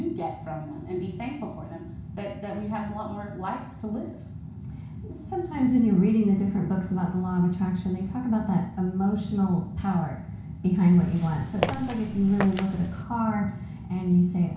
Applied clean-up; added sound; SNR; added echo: none; Walk, footsteps; 8 dB; reverberation time 0.6 s.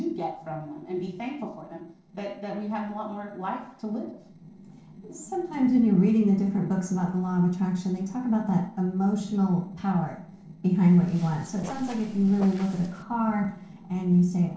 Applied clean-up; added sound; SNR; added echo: neural separator model SepFormer DNS4.